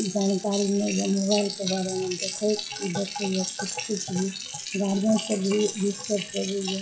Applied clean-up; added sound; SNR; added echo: classical method WPE with log-MMSE.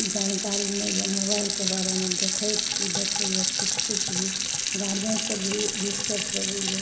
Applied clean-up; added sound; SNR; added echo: none; Sink (filling or washing) / Water tap, faucet; -4 dB; reverberation time 1.1 s.